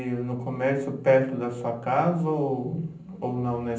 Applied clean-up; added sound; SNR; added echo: none; none; none; reverberation time 0.6 s.